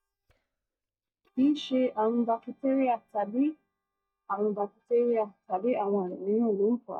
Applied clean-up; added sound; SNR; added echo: neural mask model DeepFilterNet 3.